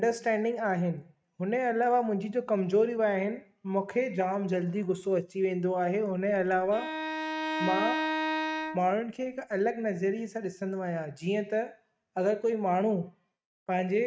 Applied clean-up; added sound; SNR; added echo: neural mask model RNNoise.